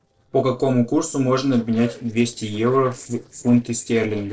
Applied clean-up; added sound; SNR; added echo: neural separator model SepFormer DNS4.